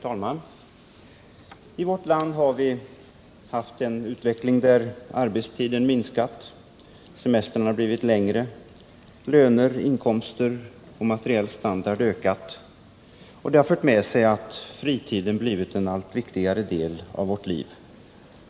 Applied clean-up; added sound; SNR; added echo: none; none; none; none.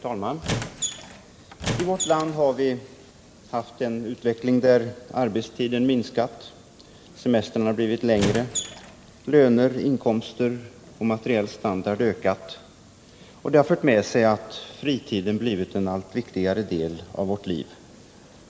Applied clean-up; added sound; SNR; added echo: none; Squeak; 6 dB; none.